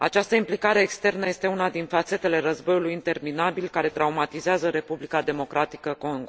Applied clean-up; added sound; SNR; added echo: none; none; none; none.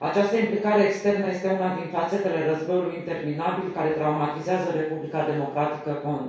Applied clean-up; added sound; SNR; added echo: none; none; none; reverberation time 0.6 s.